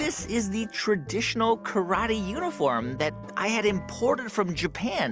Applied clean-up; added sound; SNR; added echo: none; Wind instrument, woodwind instrument; 17 dB; none.